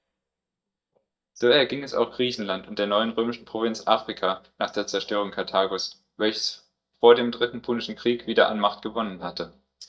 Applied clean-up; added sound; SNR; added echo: neural mask model DeepFilterNet 3.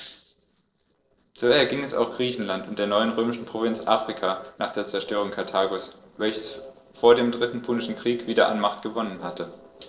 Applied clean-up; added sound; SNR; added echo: neural separator model SepFormer DNS4.